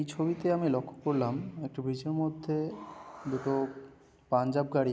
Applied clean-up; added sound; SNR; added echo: none; none; none; none.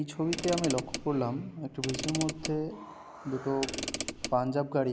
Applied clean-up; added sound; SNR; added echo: none; Mechanisms / Car; 6 dB; none.